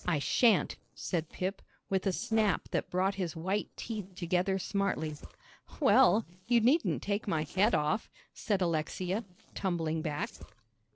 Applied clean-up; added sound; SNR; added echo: neural separator model SepFormer DNS4.